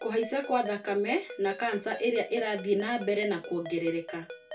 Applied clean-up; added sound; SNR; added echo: none; Ringtone; 15 dB; reverberation time 0.2 s.